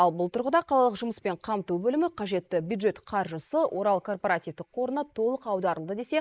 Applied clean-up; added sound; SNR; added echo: neural mask model Resemble Enhance denoiser.